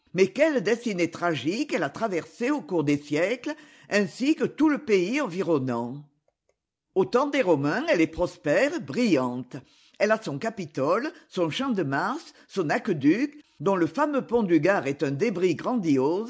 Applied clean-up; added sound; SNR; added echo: none; none; none; none.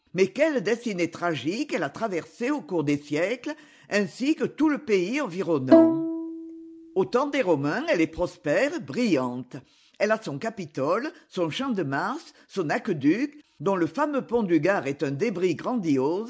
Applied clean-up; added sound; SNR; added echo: none; Bowed string instrument; -3 dB; none.